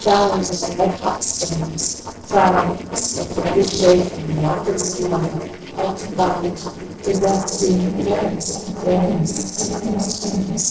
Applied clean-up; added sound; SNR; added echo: neural separator model SepFormer DNS4.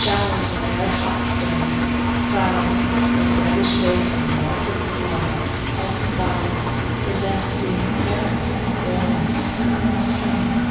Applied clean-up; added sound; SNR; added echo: none; Engine; -2 dB; reverberation time 1.1 s.